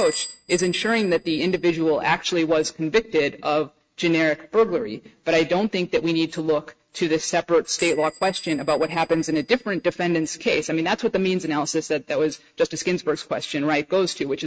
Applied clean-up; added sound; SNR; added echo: neural mask model RNNoise.